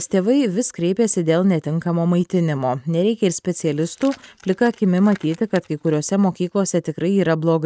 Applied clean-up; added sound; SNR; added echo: neural mask model RNNoise.